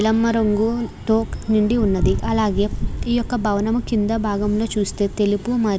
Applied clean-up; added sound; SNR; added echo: none; none; none; none.